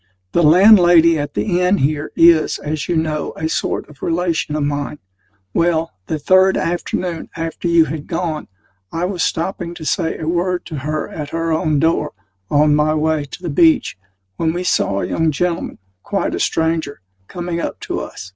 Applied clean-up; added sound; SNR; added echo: none; none; none; none.